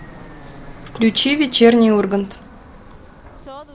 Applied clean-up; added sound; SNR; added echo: none; Fixed-wing aircraft, airplane; 19 dB; none.